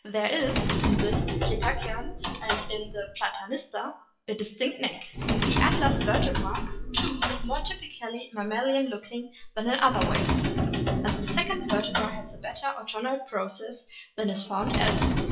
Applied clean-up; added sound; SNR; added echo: classical method WPE with log-MMSE.